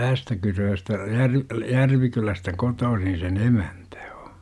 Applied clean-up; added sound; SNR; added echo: none; none; none; none.